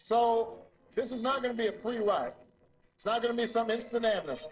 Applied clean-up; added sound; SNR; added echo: neural separator model SepFormer DNS4.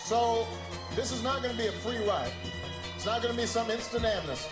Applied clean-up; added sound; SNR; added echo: none; Bowed string instrument; 11 dB; reverberation time 1.6 s.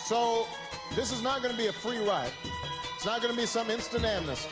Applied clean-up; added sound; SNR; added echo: none; none; none; none.